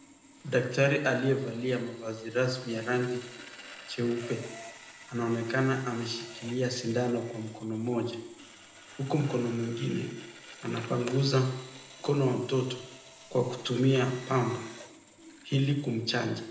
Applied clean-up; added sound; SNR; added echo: none; Sawing; 18 dB; reverberation time 0.8 s.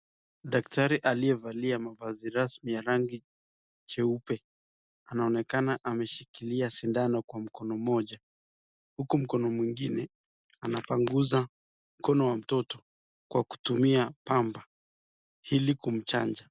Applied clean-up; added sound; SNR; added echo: none; none; none; none.